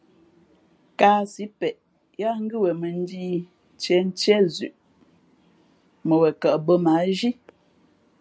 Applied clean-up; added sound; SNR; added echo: none; none; none; none.